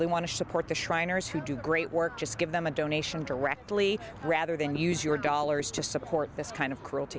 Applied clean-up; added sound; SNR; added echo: none; Knock / Wood; 13 dB; none.